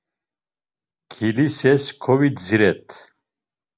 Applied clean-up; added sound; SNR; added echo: none; none; none; none.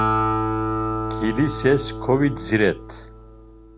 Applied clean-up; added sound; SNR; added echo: none; Acoustic guitar; 2 dB; none.